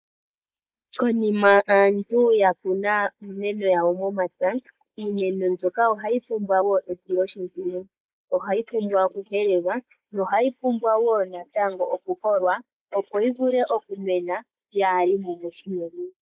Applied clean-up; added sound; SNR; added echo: neural mask model Resemble Enhance denoiser.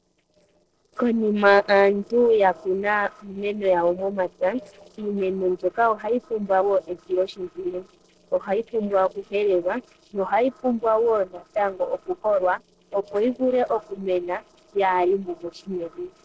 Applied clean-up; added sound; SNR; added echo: neural separator model SepFormer DNS4.